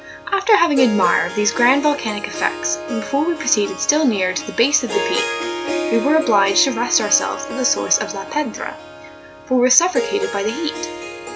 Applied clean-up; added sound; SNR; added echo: none; Harp; 8 dB; none.